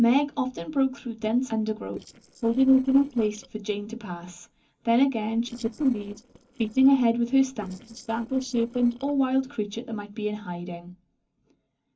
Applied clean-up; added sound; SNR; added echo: neural separator model SepFormer DNS4.